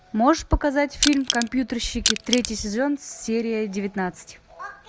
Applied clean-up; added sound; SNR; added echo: none; Crushing; 3 dB; none.